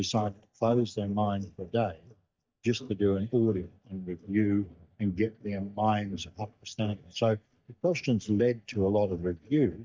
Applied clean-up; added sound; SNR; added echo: neural mask model DeepFilterNet 3.